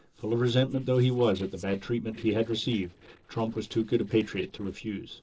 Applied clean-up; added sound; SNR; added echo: neural separator model SepFormer DNS4.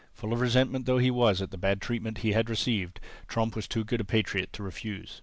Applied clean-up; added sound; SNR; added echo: none; none; none; none.